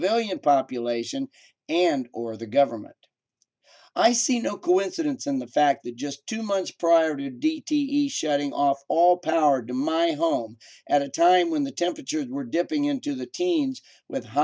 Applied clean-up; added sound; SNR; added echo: none; none; none; none.